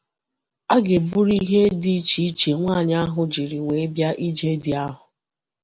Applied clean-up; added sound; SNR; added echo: none; none; none; none.